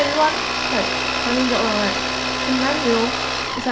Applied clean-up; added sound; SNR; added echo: none; Domestic sounds, home sounds; -1 dB; none.